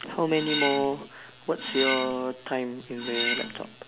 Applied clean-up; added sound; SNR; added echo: none; Cutlery, silverware; 3 dB; none.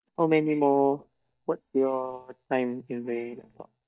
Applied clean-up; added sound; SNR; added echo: neural mask model DeepFilterNet 3.